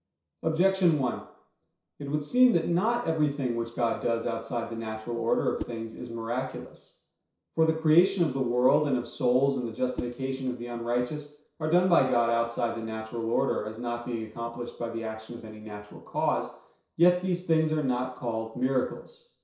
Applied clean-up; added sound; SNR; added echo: neural separator model SepFormer DNS4.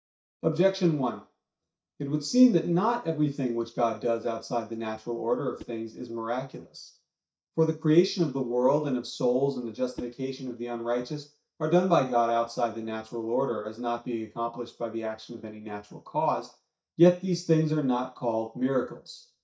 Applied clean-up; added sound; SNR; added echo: neural mask model DeepFilterNet 3.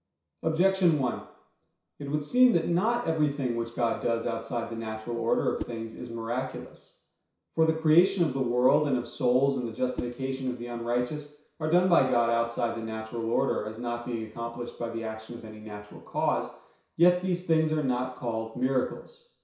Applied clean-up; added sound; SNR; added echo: none; Whoosh, swoosh, swish; 17 dB; reverberation time 0.6 s.